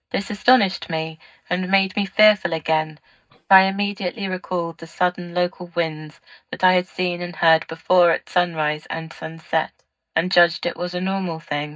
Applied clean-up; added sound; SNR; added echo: neural mask model DeepFilterNet 3.